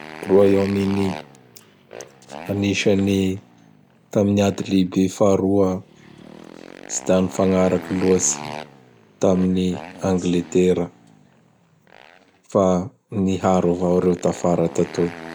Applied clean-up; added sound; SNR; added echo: none; Motorcycle; 18 dB; none.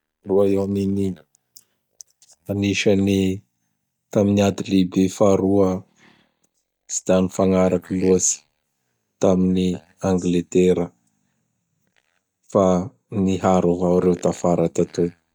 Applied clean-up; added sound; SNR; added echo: neural mask model DeepFilterNet 3.